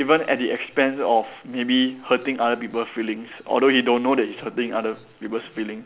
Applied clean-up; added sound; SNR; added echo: none; none; none; none.